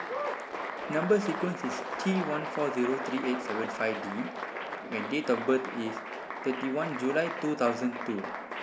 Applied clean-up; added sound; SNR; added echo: none; Applause; 5 dB; none.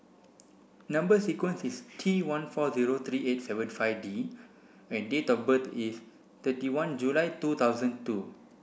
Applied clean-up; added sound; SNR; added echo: none; none; none; none.